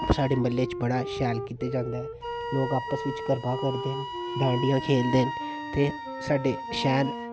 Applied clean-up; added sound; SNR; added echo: none; Wind instrument, woodwind instrument + Wind instrument, woodwind instrument; 6 dB; none.